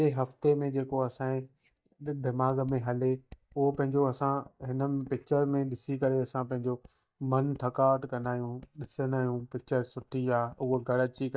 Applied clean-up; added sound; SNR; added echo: neural mask model DeepFilterNet 3.